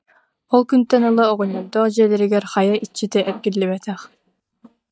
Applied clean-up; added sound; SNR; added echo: neural mask model DeepFilterNet 3.